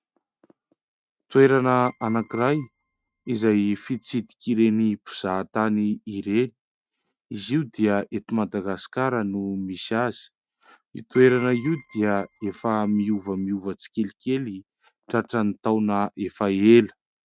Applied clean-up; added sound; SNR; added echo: neural mask model RNNoise.